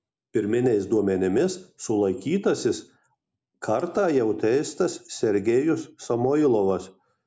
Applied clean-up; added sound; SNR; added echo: none; none; none; none.